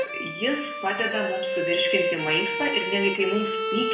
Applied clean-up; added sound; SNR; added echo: none; Bowed string instrument; 1 dB; reverberation time 0.7 s.